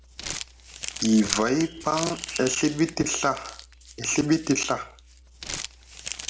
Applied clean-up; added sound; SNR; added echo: none; Crumpling, crinkling; 10 dB; none.